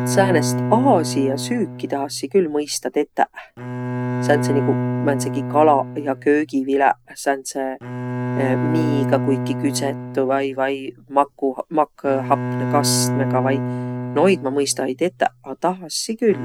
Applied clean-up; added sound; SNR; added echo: none; Bowed string instrument; 5 dB; none.